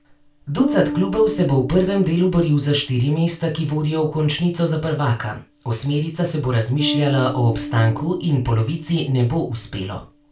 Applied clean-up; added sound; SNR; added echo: none; Bass guitar; 12 dB; reverberation time 0.3 s.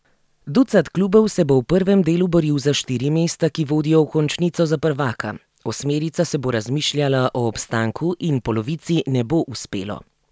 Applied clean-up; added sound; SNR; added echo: none; none; none; none.